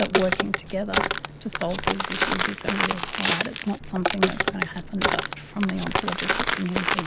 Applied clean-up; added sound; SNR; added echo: none; Walk, footsteps; -4 dB; none.